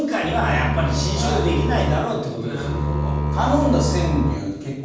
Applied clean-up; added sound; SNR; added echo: none; Bowed string instrument; 0 dB; reverberation time 1.2 s.